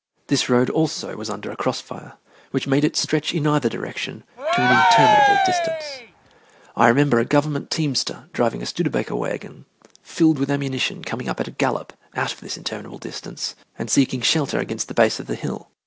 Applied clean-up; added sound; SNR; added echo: none; Cheering; -5 dB; none.